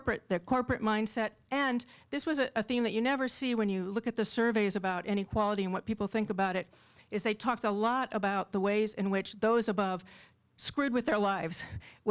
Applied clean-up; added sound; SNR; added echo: none; none; none; none.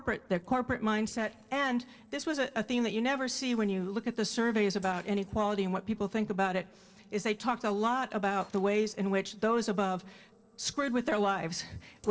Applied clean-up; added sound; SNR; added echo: neural separator model SepFormer DNS4.